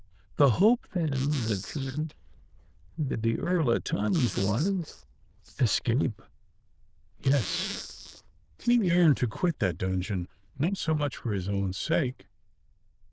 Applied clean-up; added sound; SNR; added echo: neural diffusion model UNIVERSE++.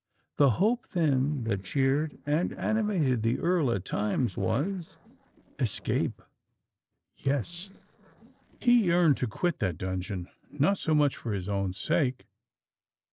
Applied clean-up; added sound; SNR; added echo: neural separator model SepFormer DNS4.